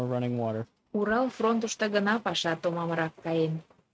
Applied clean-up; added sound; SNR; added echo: neural mask model RNNoise.